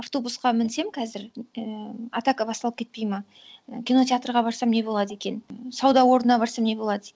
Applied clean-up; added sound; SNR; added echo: none; none; none; none.